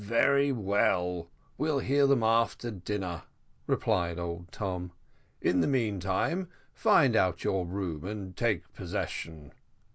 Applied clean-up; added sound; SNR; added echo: none; none; none; none.